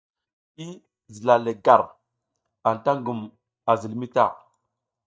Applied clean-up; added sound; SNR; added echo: neural mask model DeepFilterNet 3.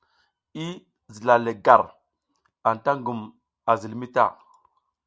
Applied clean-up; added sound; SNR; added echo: none; none; none; none.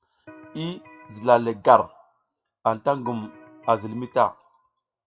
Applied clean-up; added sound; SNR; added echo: classical method WPE with log-MMSE.